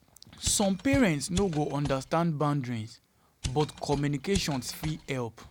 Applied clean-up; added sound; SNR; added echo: none; Mechanisms; 11 dB; none.